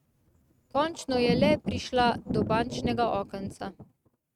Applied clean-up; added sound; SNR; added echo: neural mask model RNNoise.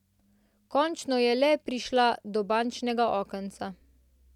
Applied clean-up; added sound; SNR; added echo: none; none; none; none.